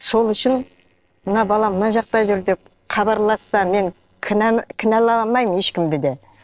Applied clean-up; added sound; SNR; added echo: neural separator model SepFormer DNS4.